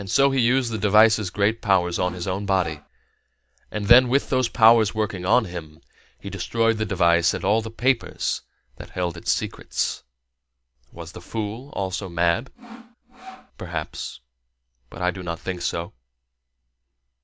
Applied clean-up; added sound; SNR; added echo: none; Sawing; 16 dB; none.